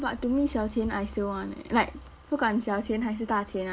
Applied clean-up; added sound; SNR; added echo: none; none; none; none.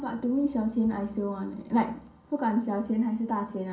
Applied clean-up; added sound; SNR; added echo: none; none; none; reverberation time 0.6 s.